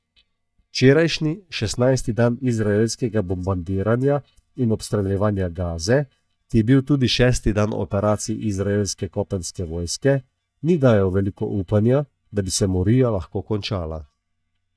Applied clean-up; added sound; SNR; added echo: neural mask model DeepFilterNet 3.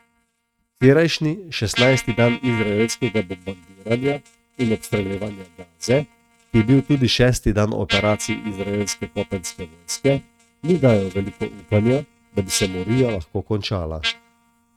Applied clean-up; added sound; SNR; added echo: neural mask model RNNoise.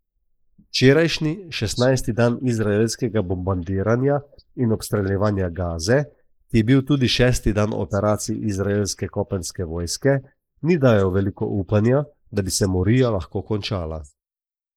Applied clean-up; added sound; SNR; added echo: neural mask model Resemble Enhance denoiser.